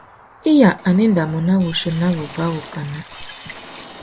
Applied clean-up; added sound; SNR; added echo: none; Liquid; 17 dB; none.